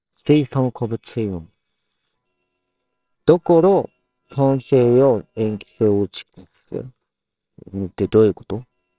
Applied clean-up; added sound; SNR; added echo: neural separator model SepFormer WHAMR!.